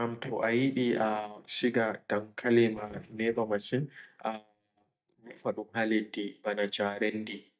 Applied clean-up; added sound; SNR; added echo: neural mask model DeepFilterNet 3.